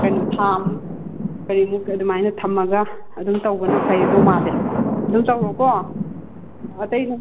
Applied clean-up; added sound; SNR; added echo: none; Thunder; 2 dB; none.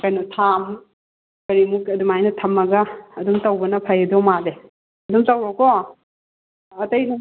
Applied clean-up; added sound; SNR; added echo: none; none; none; none.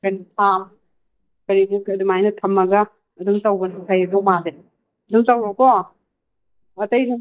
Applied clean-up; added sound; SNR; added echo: neural mask model DeepFilterNet 3.